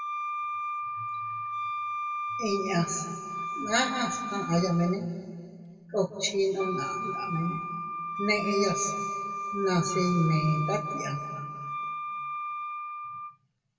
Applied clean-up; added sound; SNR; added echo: none; Wind instrument, woodwind instrument; 3 dB; reverberation time 2.2 s.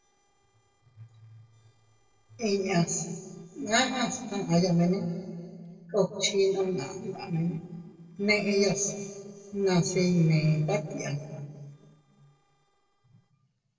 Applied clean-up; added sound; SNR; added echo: neural separator model SepFormer DNS4.